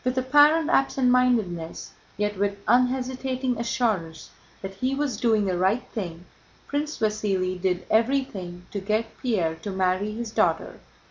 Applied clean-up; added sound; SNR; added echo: none; none; none; none.